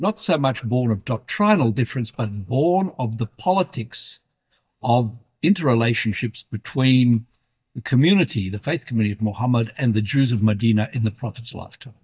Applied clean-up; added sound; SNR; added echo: neural mask model DeepFilterNet 3.